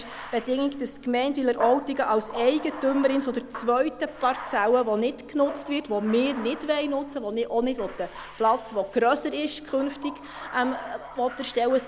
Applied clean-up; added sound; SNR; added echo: none; Bathtub (filling or washing); 14 dB; none.